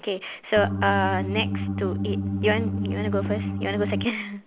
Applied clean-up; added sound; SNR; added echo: none; Organ; 0 dB; none.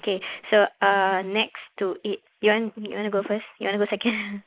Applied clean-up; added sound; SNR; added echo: neural mask model Resemble Enhance denoiser.